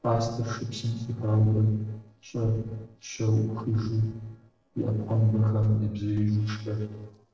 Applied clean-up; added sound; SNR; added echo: neural separator model SepFormer DNS4.